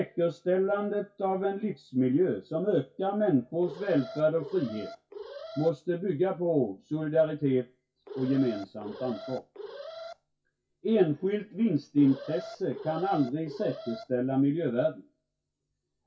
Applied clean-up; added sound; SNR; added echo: classical method WPE with log-MMSE.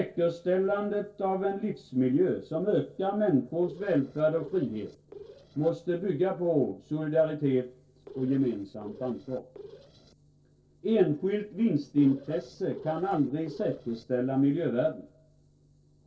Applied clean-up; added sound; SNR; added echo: neural separator model SepFormer DNS4.